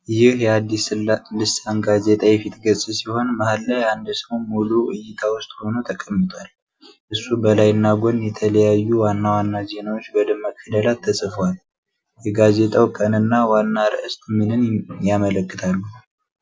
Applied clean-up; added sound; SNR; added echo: none; none; none; none.